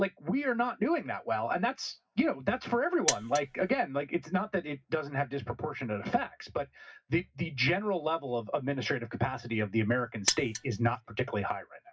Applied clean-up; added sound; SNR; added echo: none; Mechanisms; 3 dB; reverberation time 0.4 s.